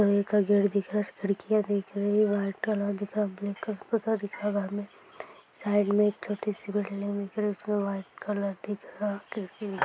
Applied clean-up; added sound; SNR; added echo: none; none; none; none.